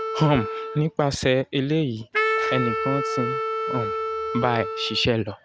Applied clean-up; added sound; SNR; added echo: none; Wind instrument, woodwind instrument; 3 dB; none.